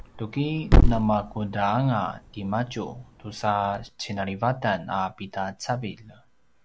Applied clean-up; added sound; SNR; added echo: none; Thump, thud; -1 dB; none.